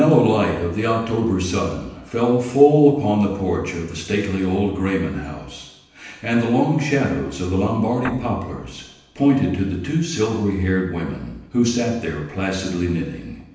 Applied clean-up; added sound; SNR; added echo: none; Guitar; 13 dB; reverberation time 0.9 s.